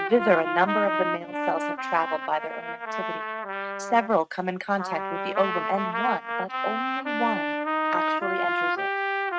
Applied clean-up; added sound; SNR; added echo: neural mask model RNNoise.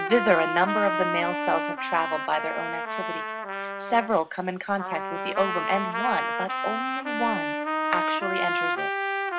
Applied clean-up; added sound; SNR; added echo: none; Trumpet; 1 dB; none.